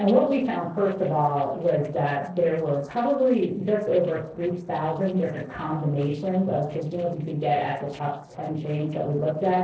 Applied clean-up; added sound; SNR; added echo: neural separator model SepFormer DNS4.